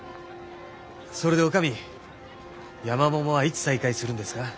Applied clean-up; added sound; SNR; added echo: none; none; none; none.